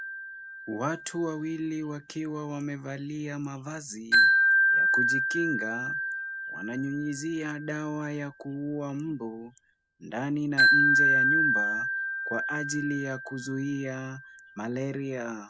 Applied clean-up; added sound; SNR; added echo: none; Wind chime; -5 dB; none.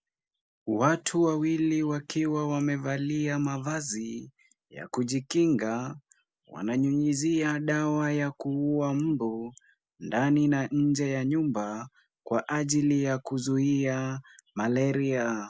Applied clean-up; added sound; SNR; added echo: none; none; none; none.